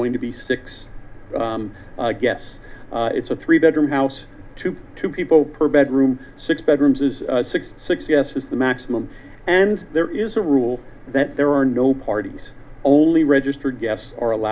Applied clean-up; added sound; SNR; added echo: none; none; none; none.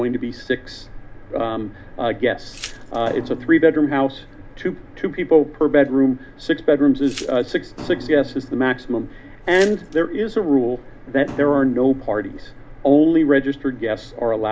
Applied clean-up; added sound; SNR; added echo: none; Glass + Thump, thud; 18 dB; none.